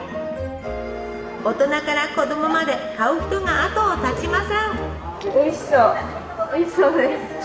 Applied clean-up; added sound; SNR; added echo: none; none; none; reverberation time 1.7 s.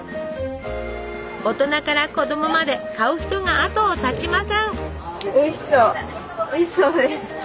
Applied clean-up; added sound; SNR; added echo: none; none; none; none.